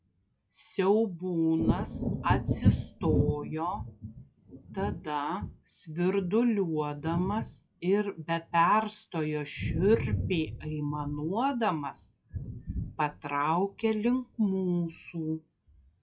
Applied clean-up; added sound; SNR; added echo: classical method log-MMSE.